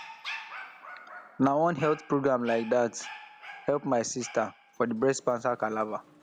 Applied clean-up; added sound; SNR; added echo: none; Dog; 16 dB; none.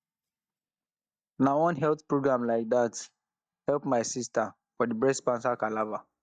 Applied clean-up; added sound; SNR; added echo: neural mask model DeepFilterNet 3.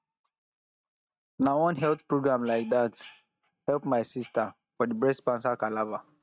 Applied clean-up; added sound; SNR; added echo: neural mask model RNNoise.